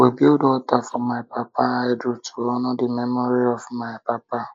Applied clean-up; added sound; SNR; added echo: neural mask model Resemble Enhance denoiser.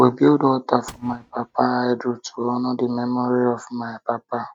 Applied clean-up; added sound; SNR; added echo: neural mask model RNNoise.